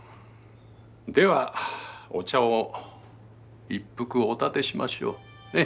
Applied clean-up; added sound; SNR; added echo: none; none; none; none.